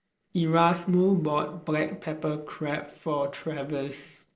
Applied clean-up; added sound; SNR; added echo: neural separator model SepFormer DNS4.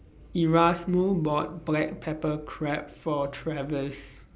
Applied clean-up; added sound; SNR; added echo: none; none; none; none.